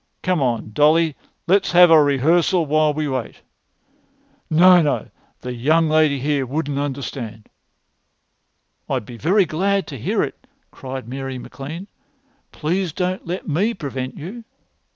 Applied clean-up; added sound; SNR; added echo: none; none; none; none.